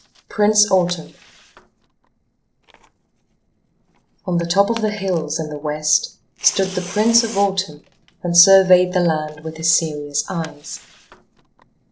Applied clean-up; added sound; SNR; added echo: neural separator model SepFormer DNS4.